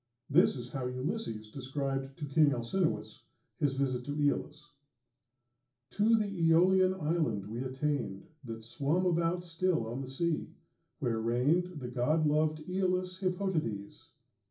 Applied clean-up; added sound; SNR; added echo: none; none; none; reverberation time 0.4 s.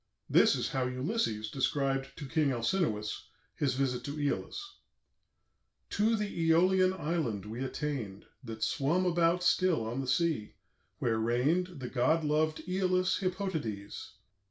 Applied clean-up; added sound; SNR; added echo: none; none; none; none.